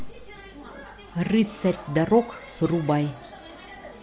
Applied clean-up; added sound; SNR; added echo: none; none; none; none.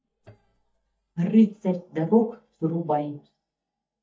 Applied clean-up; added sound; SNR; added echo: neural mask model DeepFilterNet 3.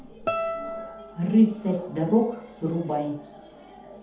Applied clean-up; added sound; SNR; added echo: none; Guitar; 10 dB; reverberation time 0.6 s.